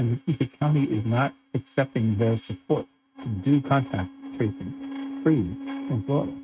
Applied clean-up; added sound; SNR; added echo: neural mask model RNNoise.